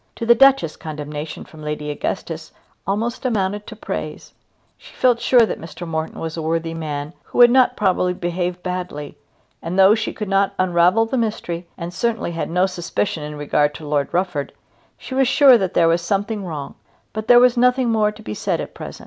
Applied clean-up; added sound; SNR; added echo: none; none; none; none.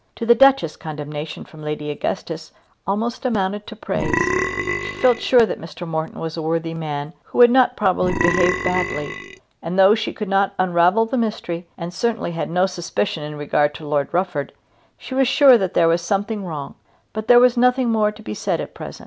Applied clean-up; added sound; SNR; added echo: none; Burping, eructation; 3 dB; none.